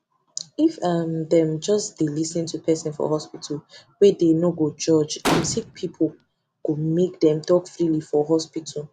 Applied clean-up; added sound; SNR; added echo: none; Gunshot, gunfire; 4 dB; none.